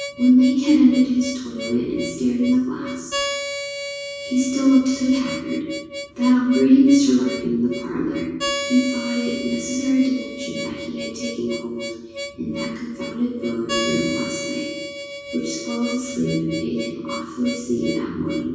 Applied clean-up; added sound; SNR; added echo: none; Harmonica; 10 dB; reverberation time 1.2 s.